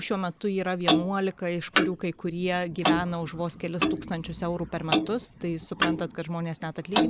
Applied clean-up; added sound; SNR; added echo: none; Clock; 0 dB; none.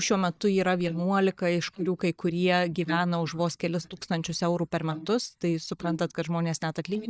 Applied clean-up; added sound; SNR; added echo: neural mask model DeepFilterNet 3.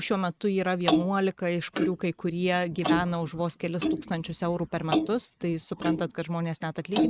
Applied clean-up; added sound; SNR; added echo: neural mask model RNNoise.